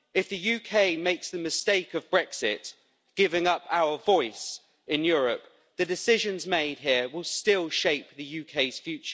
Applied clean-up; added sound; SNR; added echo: none; none; none; none.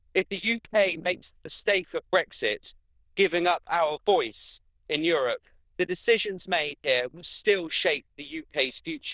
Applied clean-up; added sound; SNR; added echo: neural diffusion model UNIVERSE++.